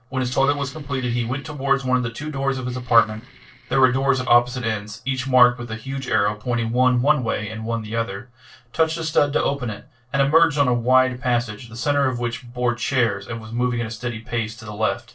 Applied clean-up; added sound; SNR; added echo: neural separator model SepFormer DNS4.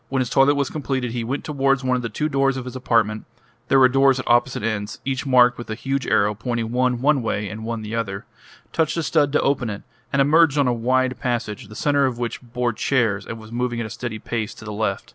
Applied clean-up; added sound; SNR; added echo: none; none; none; none.